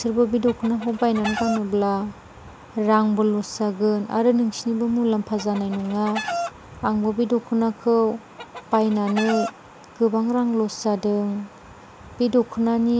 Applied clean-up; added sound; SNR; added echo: none; Chicken, rooster; 9 dB; none.